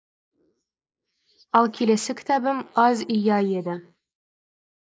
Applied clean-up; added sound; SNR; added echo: neural mask model Resemble Enhance denoiser.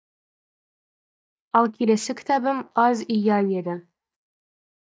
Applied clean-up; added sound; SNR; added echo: neural mask model DeepFilterNet 3.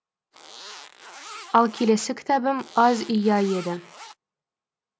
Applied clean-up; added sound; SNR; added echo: none; Zipper (clothing); 18 dB; none.